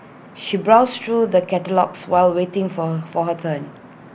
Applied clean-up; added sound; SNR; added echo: none; none; none; none.